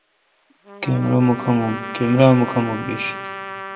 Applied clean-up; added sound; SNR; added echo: none; Trumpet; 12 dB; reverberation time 1.0 s.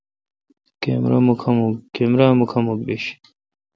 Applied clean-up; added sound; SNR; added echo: none; none; none; none.